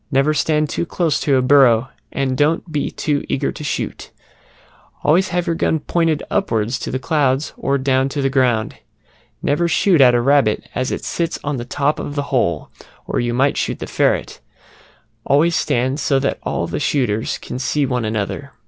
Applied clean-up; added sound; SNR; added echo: none; none; none; none.